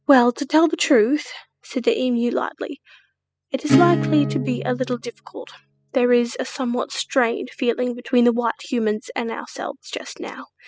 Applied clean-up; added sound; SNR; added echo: classical method spectral subtraction.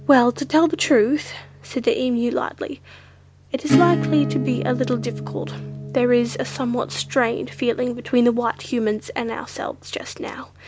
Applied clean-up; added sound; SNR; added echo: none; Acoustic guitar / Strum; 8 dB; none.